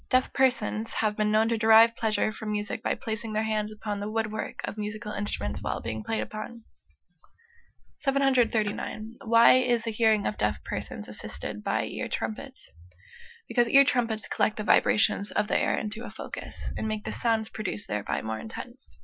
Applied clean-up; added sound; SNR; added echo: classical method Wiener filter.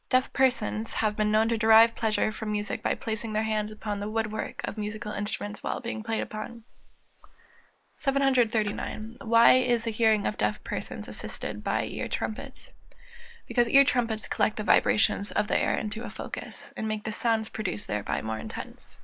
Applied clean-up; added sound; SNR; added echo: neural mask model Resemble Enhance denoiser.